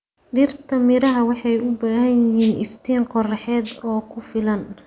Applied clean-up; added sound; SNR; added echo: none; Rattle (instrument); 18 dB; none.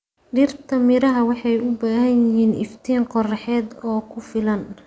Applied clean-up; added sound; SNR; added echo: none; none; none; none.